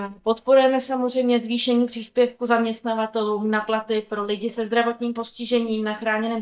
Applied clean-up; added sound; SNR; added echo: neural mask model DeepFilterNet 3.